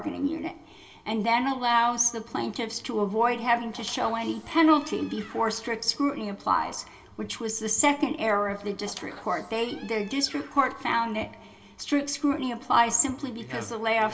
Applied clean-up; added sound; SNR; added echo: none; Squeak; 20 dB; reverberation time 0.2 s.